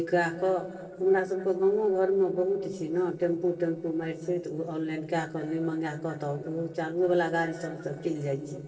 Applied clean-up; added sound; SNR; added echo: neural separator model SepFormer DNS4.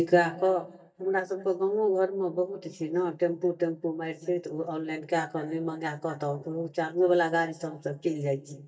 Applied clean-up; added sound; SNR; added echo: neural mask model DeepFilterNet 3.